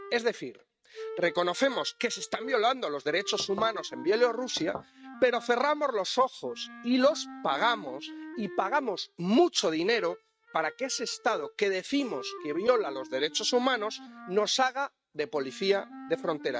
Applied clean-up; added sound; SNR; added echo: neural mask model RNNoise.